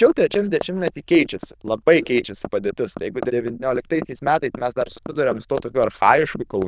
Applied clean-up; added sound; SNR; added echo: neural diffusion model UNIVERSE++.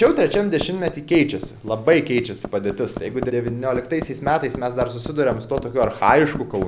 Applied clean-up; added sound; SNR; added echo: none; Hammer; 13 dB; none.